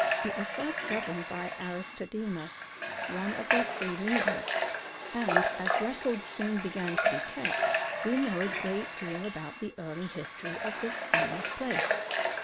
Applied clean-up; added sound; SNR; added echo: none; Water tap, faucet / Water; -3 dB; none.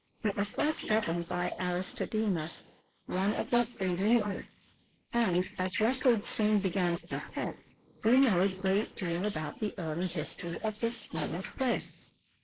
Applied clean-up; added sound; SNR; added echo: neural mask model Resemble Enhance denoiser.